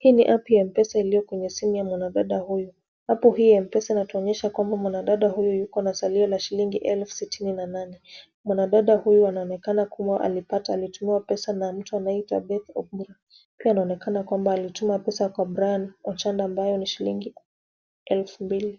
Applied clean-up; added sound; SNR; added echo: none; none; none; none.